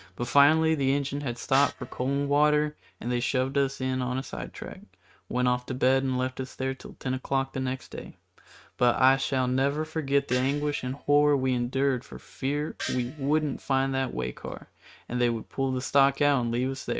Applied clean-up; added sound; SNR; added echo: neural mask model RNNoise.